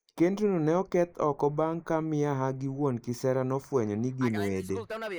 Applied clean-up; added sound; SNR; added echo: neural mask model Resemble Enhance denoiser.